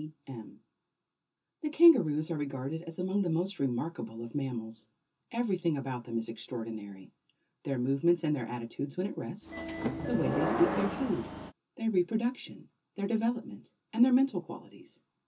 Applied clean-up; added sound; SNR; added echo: none; Subway, metro, underground / Sliding door; 2 dB; reverberation time 0.2 s.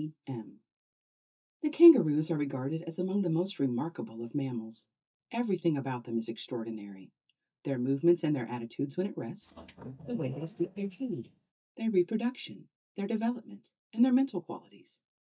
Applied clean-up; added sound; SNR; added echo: neural mask model DeepFilterNet 3.